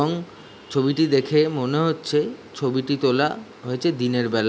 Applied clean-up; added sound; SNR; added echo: none; none; none; none.